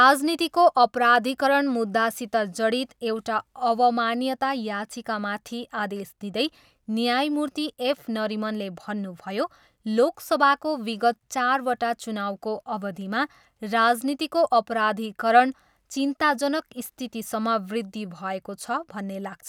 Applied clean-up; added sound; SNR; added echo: none; none; none; none.